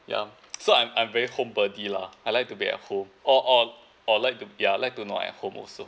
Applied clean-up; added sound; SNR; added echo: none; none; none; none.